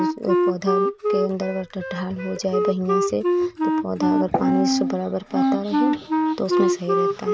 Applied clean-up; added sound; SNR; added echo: none; Wind instrument, woodwind instrument; -4 dB; none.